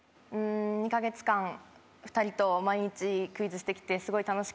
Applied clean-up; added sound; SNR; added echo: none; none; none; none.